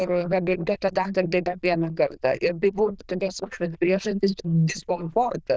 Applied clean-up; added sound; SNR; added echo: neural diffusion model UNIVERSE++.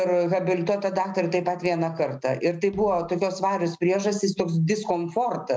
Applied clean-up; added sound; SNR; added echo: neural separator model SepFormer DNS4.